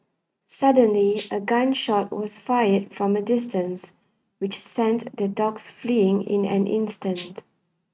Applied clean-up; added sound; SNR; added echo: neural mask model RNNoise.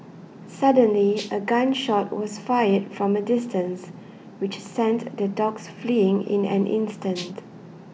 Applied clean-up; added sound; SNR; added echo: none; Rattle (instrument); 15 dB; none.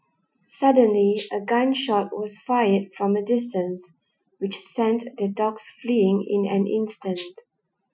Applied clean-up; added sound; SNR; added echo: classical method Wiener filter.